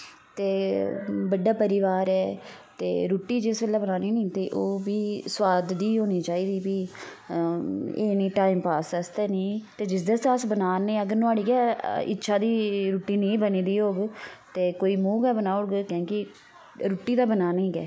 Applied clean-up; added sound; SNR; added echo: none; none; none; none.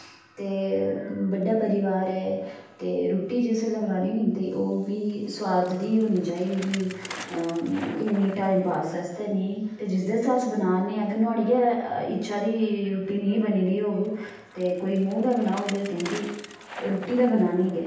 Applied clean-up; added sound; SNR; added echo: none; Bicycle; 20 dB; reverberation time 0.9 s.